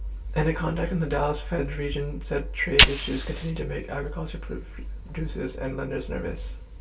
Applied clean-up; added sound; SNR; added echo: none; Fire; 2 dB; reverberation time 0.2 s.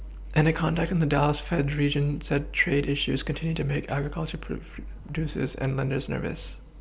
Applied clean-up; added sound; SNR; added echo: none; none; none; none.